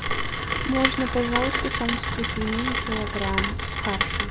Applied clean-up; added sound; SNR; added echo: none; Rain; -1 dB; none.